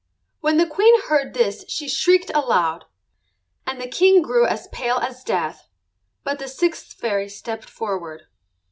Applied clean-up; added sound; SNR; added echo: none; none; none; none.